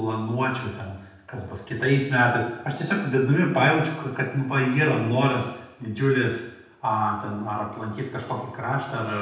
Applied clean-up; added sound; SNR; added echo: none; none; none; reverberation time 0.9 s.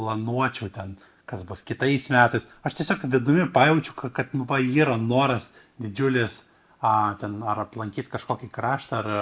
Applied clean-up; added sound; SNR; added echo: none; none; none; none.